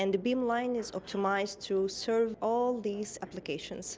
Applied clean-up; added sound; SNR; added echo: none; none; none; none.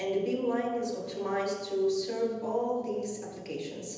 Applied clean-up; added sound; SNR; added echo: none; none; none; reverberation time 1.1 s.